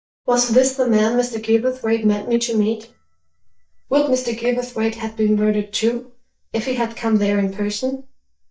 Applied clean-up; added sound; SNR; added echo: neural mask model DeepFilterNet 3.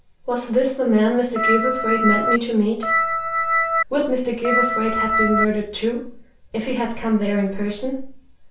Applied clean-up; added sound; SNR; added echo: none; Organ; -2 dB; reverberation time 0.4 s.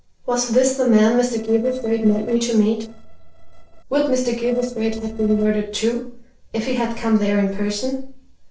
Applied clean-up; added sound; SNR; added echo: neural separator model SepFormer DNS4.